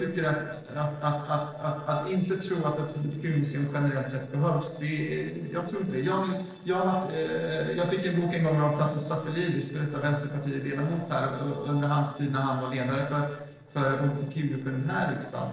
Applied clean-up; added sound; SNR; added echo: neural separator model SepFormer DNS4.